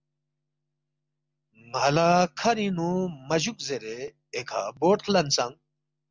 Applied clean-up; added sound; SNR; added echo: none; none; none; none.